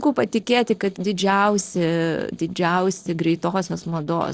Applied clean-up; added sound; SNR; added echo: neural separator model SepFormer DNS4.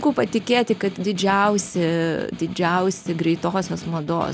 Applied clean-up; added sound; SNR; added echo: none; Snare drum; 16 dB; none.